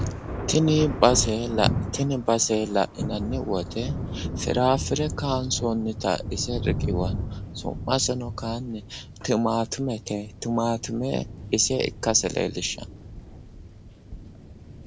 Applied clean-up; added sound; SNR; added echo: none; Thunder; 7 dB; none.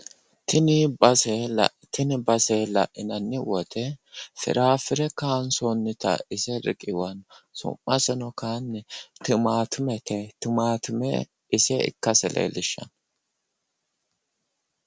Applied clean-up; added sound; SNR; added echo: none; none; none; none.